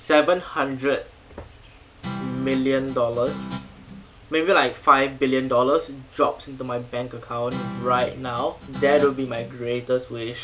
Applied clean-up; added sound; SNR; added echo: none; Guitar; 12 dB; none.